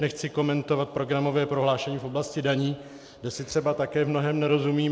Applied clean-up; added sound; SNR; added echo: none; none; none; none.